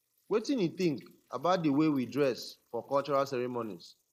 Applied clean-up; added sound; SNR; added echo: neural mask model Resemble Enhance denoiser.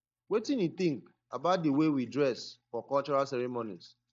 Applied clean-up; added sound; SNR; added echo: neural mask model DeepFilterNet 3.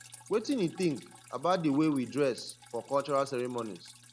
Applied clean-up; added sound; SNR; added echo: none; Drip; 19 dB; none.